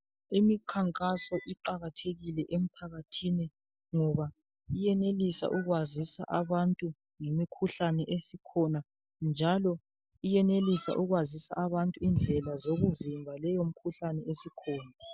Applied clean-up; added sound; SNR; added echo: none; none; none; none.